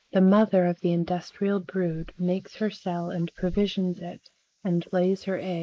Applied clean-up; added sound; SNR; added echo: neural mask model Resemble Enhance denoiser.